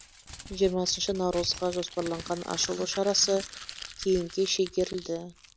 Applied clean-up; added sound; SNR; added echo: none; Crumpling, crinkling; 14 dB; none.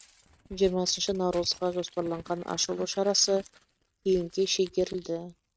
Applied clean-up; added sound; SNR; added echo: neural mask model RNNoise.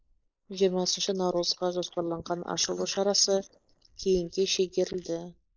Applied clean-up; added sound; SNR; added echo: neural mask model Resemble Enhance denoiser.